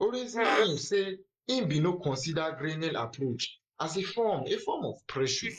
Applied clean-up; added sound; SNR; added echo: neural mask model Resemble Enhance denoiser.